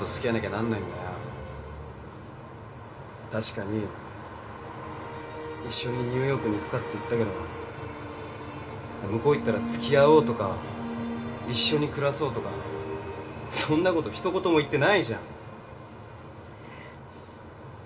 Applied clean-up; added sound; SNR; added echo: none; none; none; reverberation time 0.5 s.